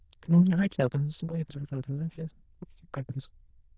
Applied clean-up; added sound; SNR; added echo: neural diffusion model UNIVERSE++.